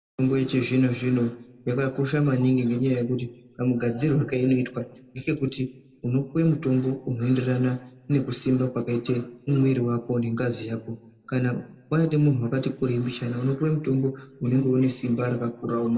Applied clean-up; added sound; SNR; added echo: none; none; none; reverberation time 0.6 s.